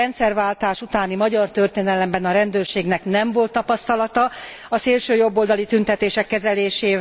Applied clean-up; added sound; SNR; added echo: none; none; none; none.